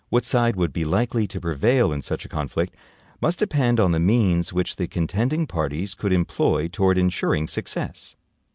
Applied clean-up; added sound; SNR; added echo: none; none; none; none.